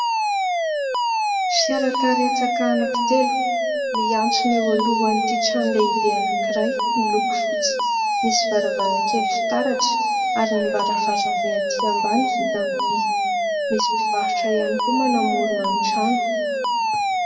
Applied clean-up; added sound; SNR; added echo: none; Alarm; -4 dB; reverberation time 1.8 s.